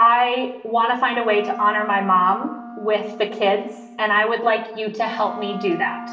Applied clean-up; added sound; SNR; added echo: none; Wind instrument, woodwind instrument; 15 dB; reverberation time 0.8 s.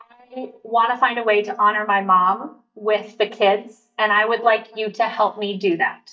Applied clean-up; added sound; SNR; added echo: neural mask model DeepFilterNet 3.